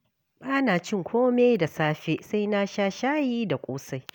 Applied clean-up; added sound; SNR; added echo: none; none; none; none.